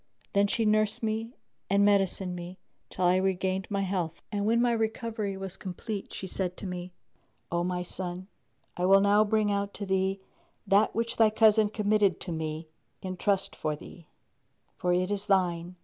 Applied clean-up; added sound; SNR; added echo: none; none; none; none.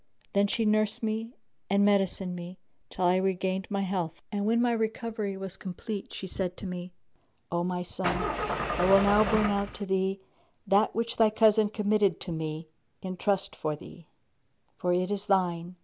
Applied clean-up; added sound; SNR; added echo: none; Engine starting / Car; 2 dB; none.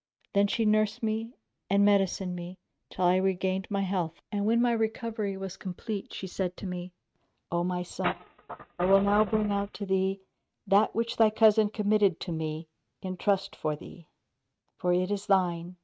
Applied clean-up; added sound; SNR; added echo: neural mask model RNNoise.